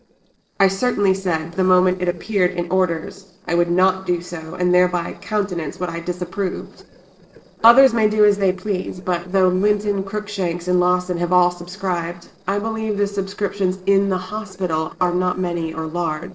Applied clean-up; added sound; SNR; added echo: neural separator model SepFormer DNS4.